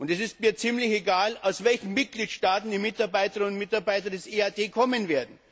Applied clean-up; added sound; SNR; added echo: none; none; none; none.